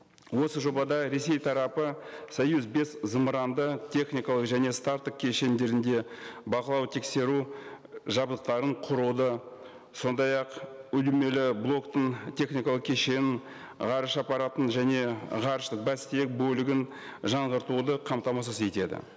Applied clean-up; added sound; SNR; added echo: none; none; none; none.